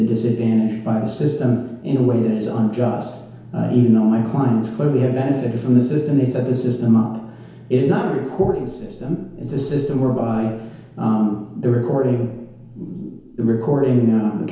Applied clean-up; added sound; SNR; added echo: none; none; none; reverberation time 1.0 s.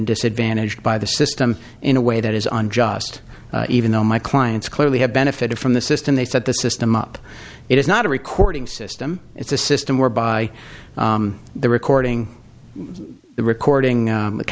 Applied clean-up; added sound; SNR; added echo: none; none; none; none.